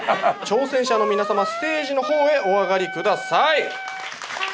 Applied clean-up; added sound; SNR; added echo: none; Wind instrument, woodwind instrument; 9 dB; none.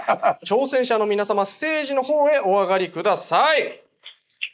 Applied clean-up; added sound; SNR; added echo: neural mask model Resemble Enhance denoiser.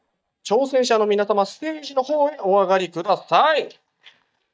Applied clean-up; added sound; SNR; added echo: neural mask model DeepFilterNet 3.